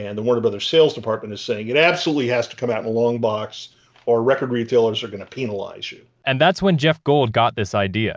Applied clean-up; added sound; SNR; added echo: none; none; none; none.